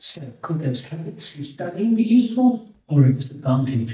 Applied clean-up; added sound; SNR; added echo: neural mask model DeepFilterNet 3.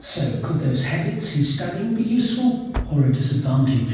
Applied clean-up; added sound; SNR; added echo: none; Engine starting; 16 dB; reverberation time 1.2 s.